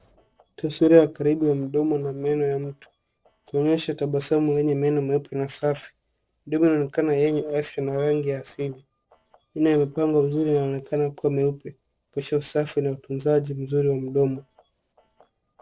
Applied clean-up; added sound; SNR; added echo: neural separator model SepFormer DNS4.